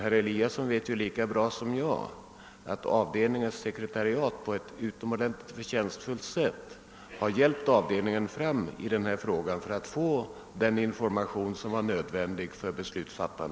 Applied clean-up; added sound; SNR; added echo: none; none; none; none.